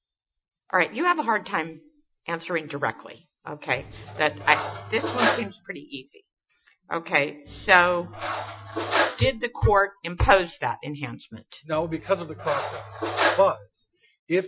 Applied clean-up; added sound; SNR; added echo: classical method Wiener filter.